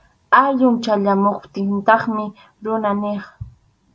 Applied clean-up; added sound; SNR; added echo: none; none; none; none.